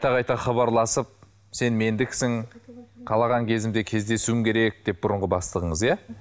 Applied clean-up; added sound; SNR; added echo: none; none; none; none.